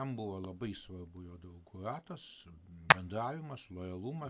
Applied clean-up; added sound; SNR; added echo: none; Hands; -4 dB; none.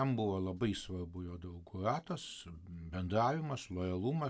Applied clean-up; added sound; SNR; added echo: none; none; none; none.